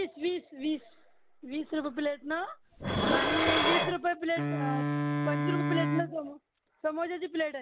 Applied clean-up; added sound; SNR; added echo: none; Dishes, pots, and pans + Wind instrument, woodwind instrument; -3 dB; none.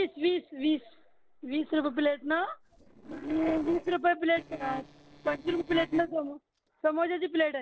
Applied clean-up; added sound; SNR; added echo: neural separator model SepFormer DNS4.